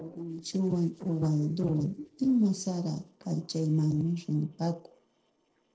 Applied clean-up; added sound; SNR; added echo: neural separator model SepFormer DNS4.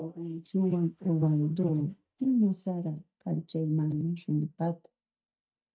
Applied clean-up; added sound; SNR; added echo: neural mask model DeepFilterNet 3.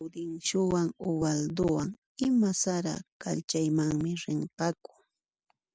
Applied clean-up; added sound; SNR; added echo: none; none; none; none.